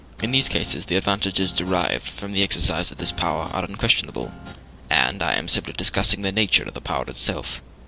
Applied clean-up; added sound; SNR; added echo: none; Guitar; 20 dB; none.